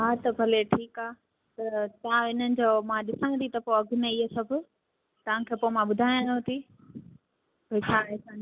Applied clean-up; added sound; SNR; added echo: none; none; none; none.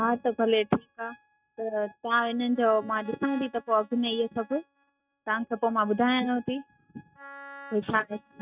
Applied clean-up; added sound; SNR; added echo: neural mask model RNNoise.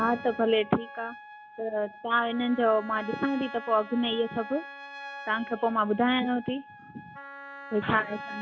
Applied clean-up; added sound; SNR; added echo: none; Wind instrument, woodwind instrument + Trumpet; 14 dB; none.